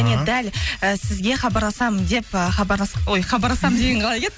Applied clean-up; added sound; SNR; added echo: none; none; none; none.